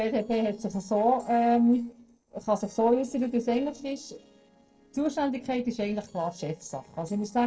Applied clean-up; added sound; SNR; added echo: neural separator model SepFormer DNS4.